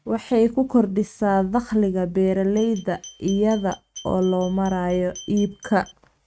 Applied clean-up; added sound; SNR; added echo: neural mask model RNNoise.